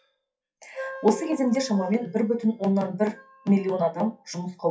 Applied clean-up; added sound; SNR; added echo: classical method WPE with log-MMSE.